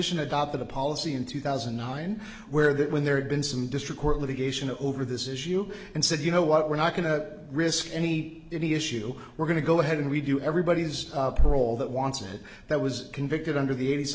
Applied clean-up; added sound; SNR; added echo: none; none; none; none.